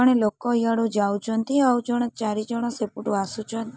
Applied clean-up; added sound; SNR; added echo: none; none; none; none.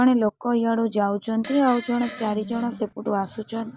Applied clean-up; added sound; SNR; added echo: none; Fart; 14 dB; none.